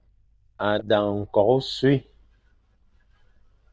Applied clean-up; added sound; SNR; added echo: neural diffusion model UNIVERSE++.